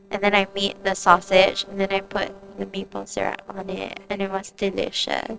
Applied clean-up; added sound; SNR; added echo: neural separator model SepFormer DNS4.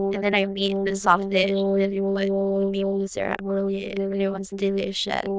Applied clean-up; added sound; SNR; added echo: neural diffusion model UNIVERSE++.